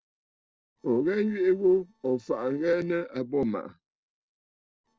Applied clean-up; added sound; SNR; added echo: neural separator model SepFormer DNS4.